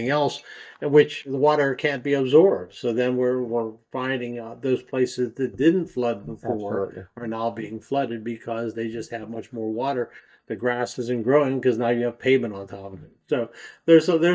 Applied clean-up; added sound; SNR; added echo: neural mask model DeepFilterNet 3.